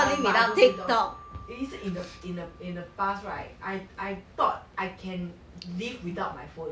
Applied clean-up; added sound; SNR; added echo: none; Marimba, xylophone; 16 dB; none.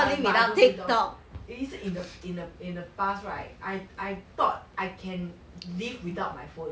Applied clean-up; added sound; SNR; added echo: none; none; none; none.